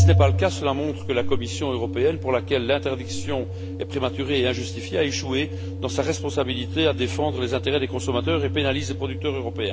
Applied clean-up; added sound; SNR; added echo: none; Organ; 2 dB; none.